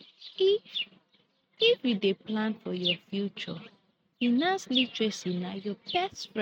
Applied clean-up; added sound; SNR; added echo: neural mask model RNNoise.